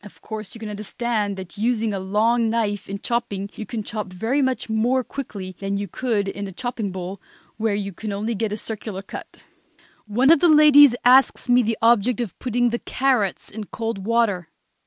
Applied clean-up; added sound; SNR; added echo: none; none; none; none.